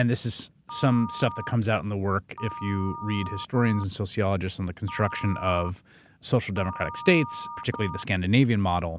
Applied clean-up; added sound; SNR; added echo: none; Telephone; 14 dB; none.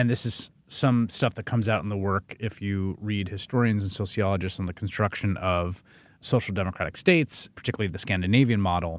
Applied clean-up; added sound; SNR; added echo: none; none; none; none.